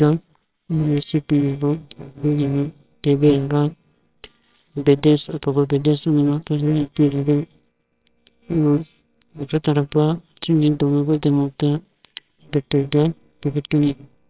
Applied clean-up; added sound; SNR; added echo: neural separator model SepFormer WHAMR!.